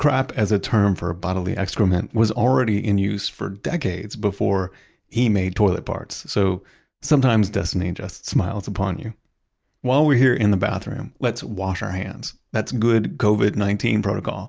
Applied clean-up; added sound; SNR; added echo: none; none; none; none.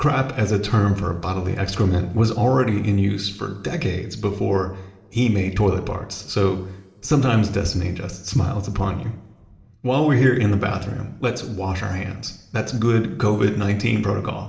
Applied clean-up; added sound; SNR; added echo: none; none; none; reverberation time 1.6 s.